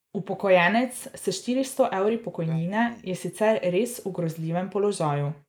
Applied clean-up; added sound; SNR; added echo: neural mask model Resemble Enhance denoiser.